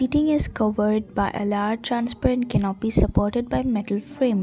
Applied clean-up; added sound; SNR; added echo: none; none; none; none.